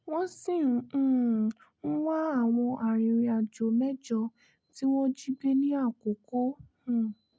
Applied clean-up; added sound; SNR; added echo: none; none; none; none.